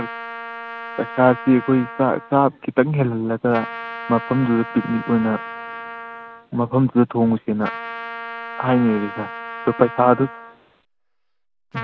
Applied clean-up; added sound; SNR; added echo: none; Trumpet; 13 dB; none.